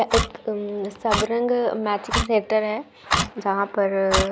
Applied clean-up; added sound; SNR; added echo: none; Clock; 5 dB; none.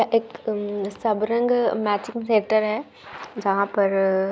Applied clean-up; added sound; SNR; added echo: none; none; none; none.